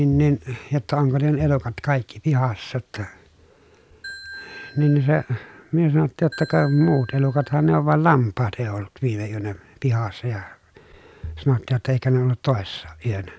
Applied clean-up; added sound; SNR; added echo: none; Ringtone / Bell; 19 dB; none.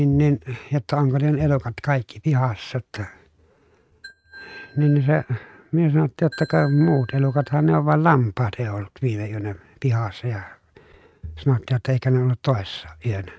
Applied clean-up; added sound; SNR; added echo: neural mask model RNNoise.